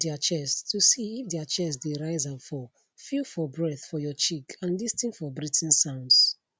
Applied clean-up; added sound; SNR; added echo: none; none; none; none.